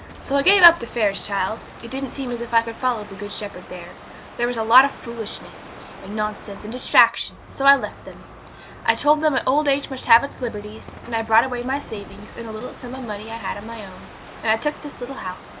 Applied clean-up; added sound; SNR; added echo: none; Crow; 16 dB; none.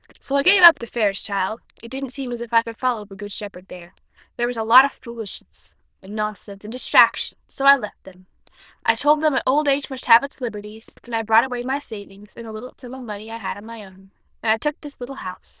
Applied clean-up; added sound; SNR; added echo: neural diffusion model UNIVERSE++.